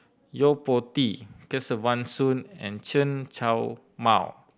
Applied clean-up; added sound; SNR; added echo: none; none; none; none.